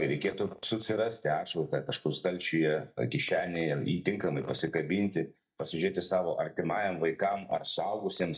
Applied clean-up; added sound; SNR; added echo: neural mask model DeepFilterNet 3.